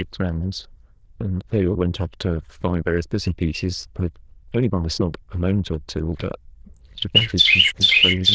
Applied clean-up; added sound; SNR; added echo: neural diffusion model UNIVERSE++.